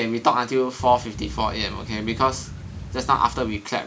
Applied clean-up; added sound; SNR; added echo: none; Boat, Water vehicle; 11 dB; none.